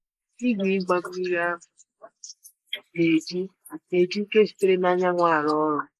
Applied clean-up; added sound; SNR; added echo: neural mask model Resemble Enhance denoiser.